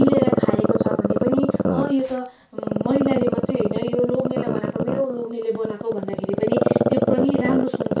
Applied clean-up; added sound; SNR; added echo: none; Growling; -2 dB; reverberation time 0.2 s.